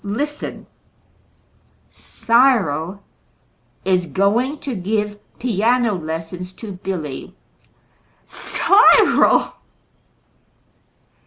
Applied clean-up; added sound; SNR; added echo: none; none; none; none.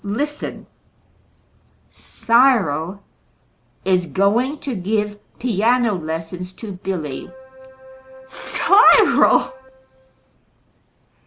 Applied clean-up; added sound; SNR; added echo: none; Keyboard (musical); 19 dB; none.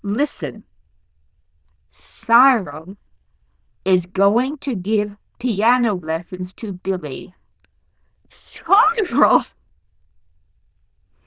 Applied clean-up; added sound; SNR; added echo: neural diffusion model UNIVERSE++.